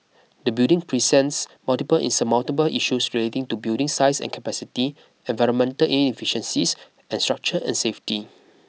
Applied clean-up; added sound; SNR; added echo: none; none; none; none.